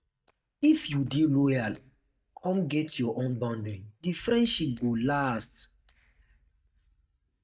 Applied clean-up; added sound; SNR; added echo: neural mask model DeepFilterNet 3.